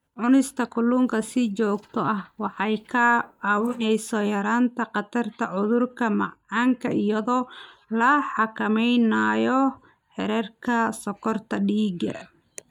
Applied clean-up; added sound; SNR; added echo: neural mask model DeepFilterNet 3.